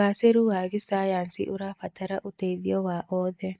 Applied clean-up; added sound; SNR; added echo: neural mask model Resemble Enhance denoiser.